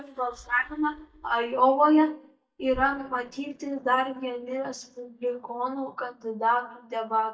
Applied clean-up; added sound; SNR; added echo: neural mask model DeepFilterNet 3.